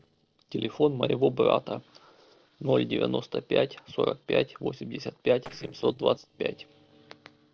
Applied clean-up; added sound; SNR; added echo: neural separator model SepFormer DNS4.